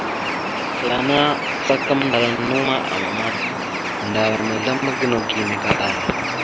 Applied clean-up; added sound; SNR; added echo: none; Bird; 2 dB; none.